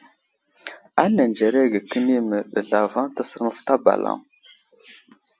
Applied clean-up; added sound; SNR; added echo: none; none; none; none.